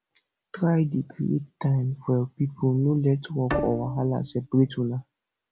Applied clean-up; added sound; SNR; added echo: none; Bowed string instrument; 8 dB; none.